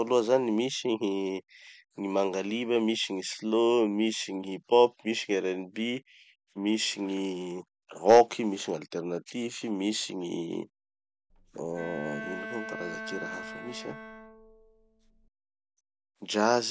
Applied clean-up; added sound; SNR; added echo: none; Bowed string instrument; 12 dB; none.